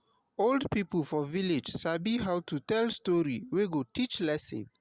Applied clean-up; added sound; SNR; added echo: none; none; none; none.